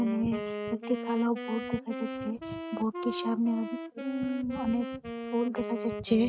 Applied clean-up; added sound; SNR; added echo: neural mask model RNNoise.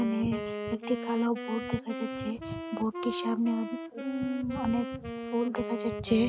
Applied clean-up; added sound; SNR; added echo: none; Wind instrument, woodwind instrument; 6 dB; none.